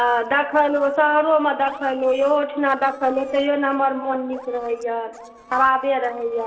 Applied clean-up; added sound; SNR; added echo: neural separator model SepFormer DNS4.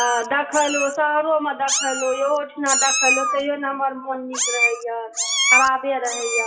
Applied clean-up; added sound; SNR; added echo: classical method WPE with log-MMSE.